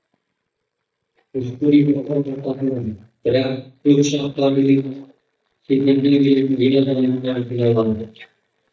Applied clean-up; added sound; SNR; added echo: neural mask model DeepFilterNet 3.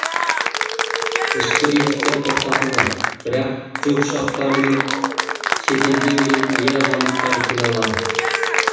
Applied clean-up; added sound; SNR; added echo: none; Applause / Cheering; -1 dB; reverberation time 1.1 s.